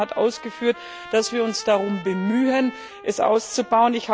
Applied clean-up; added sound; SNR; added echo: none; Trumpet; 17 dB; none.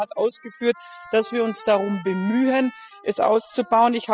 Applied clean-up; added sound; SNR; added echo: classical method spectral subtraction.